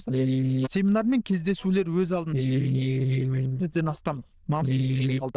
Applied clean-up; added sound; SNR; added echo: neural diffusion model UNIVERSE++.